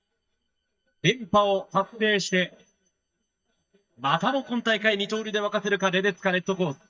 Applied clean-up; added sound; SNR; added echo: neural mask model DeepFilterNet 3.